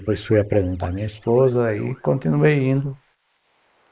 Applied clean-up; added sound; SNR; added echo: neural mask model Resemble Enhance denoiser.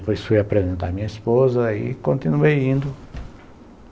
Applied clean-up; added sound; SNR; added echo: none; none; none; none.